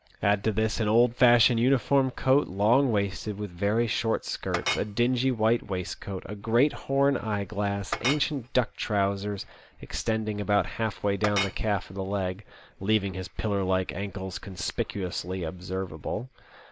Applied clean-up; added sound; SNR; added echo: none; Chink, clink; 10 dB; none.